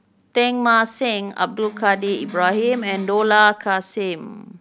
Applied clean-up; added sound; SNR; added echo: none; Electric guitar; 16 dB; none.